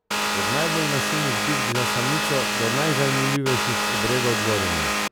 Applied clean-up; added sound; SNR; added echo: none; Vehicle; -3 dB; none.